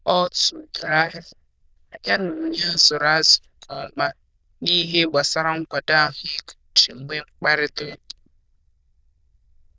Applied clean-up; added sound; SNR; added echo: neural diffusion model UNIVERSE++.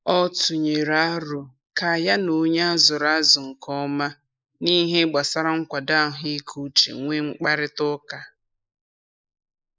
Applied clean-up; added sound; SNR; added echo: neural mask model Resemble Enhance denoiser.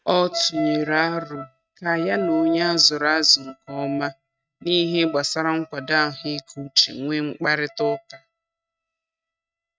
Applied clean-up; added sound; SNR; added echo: neural mask model RNNoise.